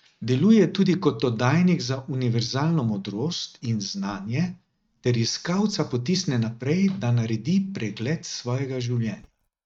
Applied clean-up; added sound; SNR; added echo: neural mask model RNNoise.